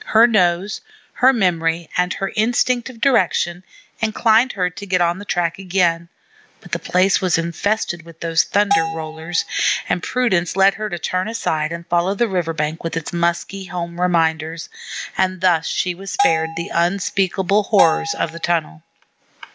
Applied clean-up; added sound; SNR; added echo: none; Bell; 5 dB; none.